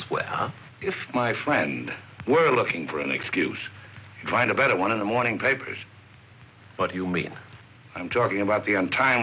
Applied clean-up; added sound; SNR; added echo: none; none; none; none.